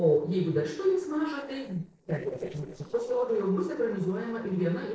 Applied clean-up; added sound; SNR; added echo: neural separator model SepFormer DNS4.